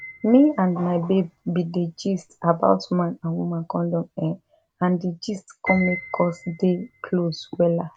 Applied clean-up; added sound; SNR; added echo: none; Piano; 16 dB; none.